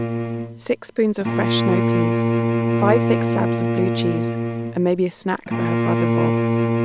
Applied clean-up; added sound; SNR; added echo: none; Bowed string instrument; -4 dB; none.